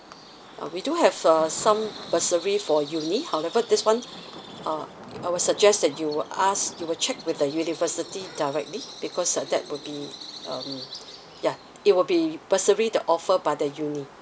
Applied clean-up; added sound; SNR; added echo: none; Thunder / Rain + Bird vocalization, bird call, bird song; 17 dB; none.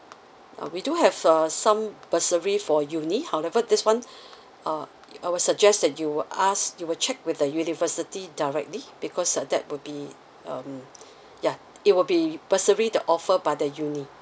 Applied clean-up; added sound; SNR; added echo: none; none; none; none.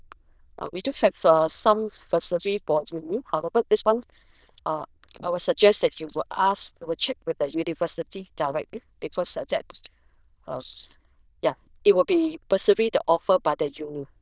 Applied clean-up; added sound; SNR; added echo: neural diffusion model UNIVERSE++.